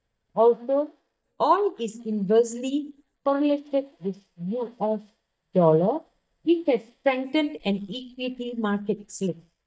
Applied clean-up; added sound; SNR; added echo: neural mask model DeepFilterNet 3.